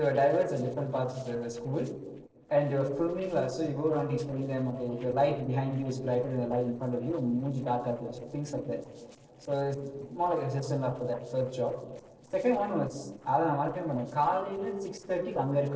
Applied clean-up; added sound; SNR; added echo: neural separator model SepFormer DNS4.